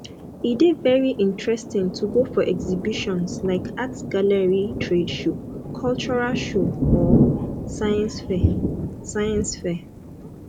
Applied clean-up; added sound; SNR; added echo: none; Thunder; 3 dB; none.